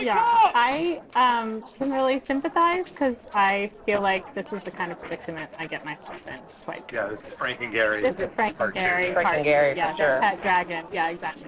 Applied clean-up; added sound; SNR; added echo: neural separator model SepFormer DNS4.